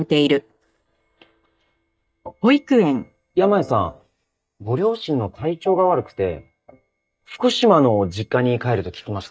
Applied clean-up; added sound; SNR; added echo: neural mask model DeepFilterNet 3.